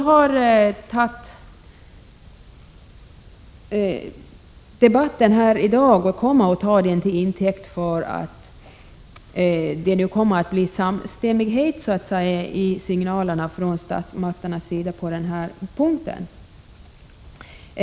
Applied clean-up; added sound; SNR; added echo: none; none; none; none.